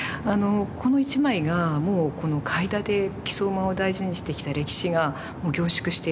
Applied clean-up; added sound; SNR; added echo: none; none; none; none.